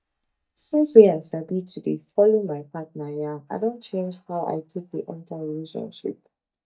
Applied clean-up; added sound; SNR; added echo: neural mask model DeepFilterNet 3.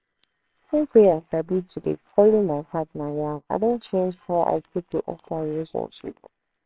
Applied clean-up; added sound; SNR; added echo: neural separator model SepFormer WHAMR!.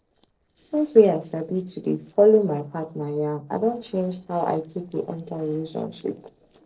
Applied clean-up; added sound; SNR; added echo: neural separator model SepFormer DNS4.